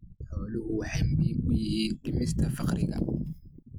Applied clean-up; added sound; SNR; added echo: none; none; none; none.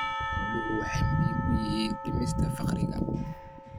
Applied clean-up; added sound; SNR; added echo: none; Church bell / Percussion; 6 dB; none.